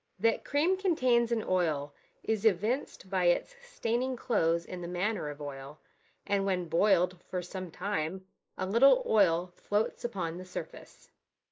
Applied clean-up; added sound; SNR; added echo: neural mask model Resemble Enhance denoiser.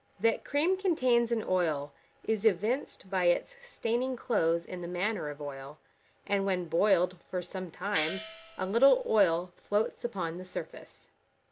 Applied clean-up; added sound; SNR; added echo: none; Gong; 11 dB; none.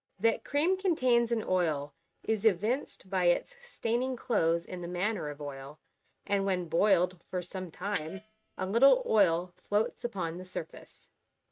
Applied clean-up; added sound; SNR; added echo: neural mask model RNNoise.